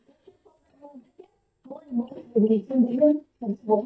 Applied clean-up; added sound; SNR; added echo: neural mask model DeepFilterNet 3.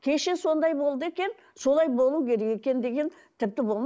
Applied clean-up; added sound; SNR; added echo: none; none; none; none.